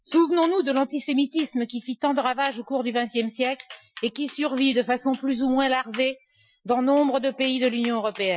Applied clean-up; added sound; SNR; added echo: classical method Wiener filter.